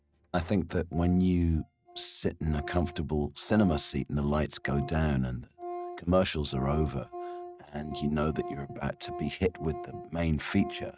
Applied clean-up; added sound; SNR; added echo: neural mask model RNNoise.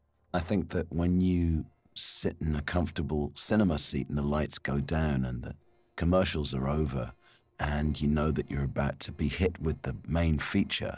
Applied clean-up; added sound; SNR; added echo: neural separator model SepFormer DNS4.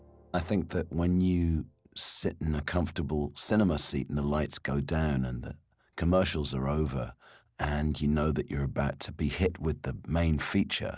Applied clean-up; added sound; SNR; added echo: none; none; none; none.